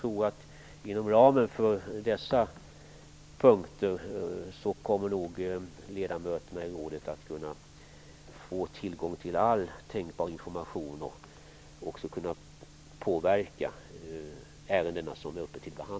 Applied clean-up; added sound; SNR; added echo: none; none; none; none.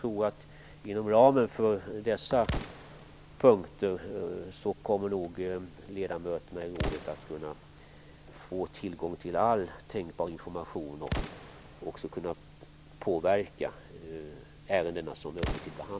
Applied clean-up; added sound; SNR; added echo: none; Explosion; 12 dB; none.